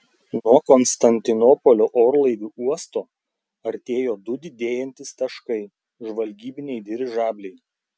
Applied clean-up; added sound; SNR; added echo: none; none; none; none.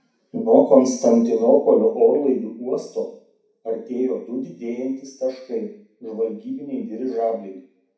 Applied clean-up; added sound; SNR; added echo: none; none; none; reverberation time 0.6 s.